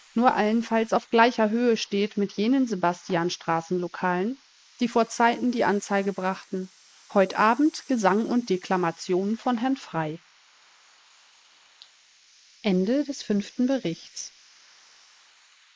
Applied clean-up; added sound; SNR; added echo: neural mask model Resemble Enhance denoiser.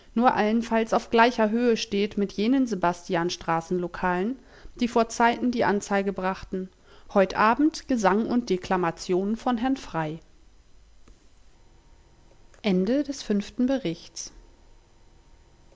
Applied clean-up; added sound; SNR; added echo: none; none; none; none.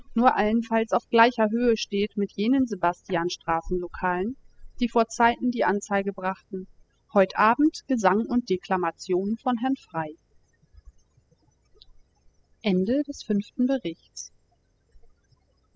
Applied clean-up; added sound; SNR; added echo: classical method spectral subtraction.